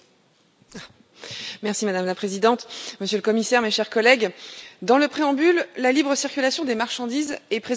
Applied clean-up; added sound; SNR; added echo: none; none; none; none.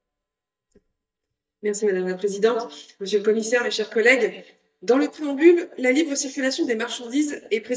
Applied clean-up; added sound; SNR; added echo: neural mask model DeepFilterNet 3.